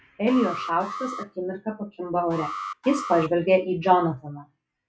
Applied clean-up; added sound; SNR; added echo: classical method log-MMSE.